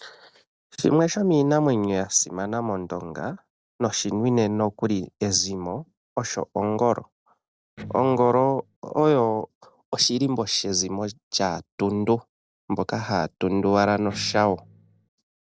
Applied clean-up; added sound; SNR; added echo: neural separator model SepFormer DNS4.